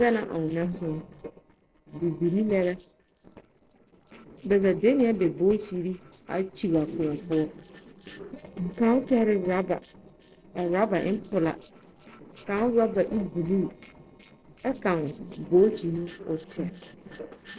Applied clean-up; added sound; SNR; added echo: neural separator model SepFormer DNS4.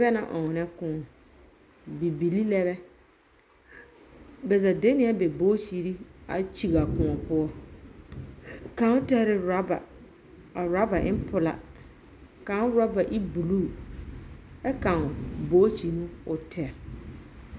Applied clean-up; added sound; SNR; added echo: none; none; none; none.